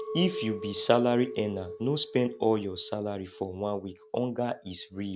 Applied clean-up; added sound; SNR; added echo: none; Chink, clink; 12 dB; none.